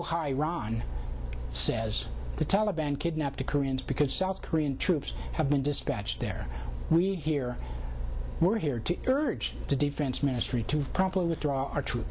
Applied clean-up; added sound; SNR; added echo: none; none; none; none.